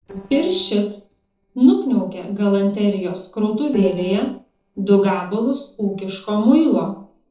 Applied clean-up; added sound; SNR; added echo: neural separator model SepFormer DNS4.